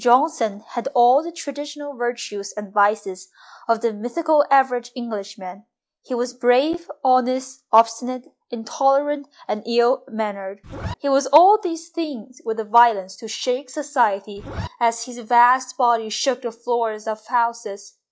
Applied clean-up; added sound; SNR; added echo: classical method log-MMSE.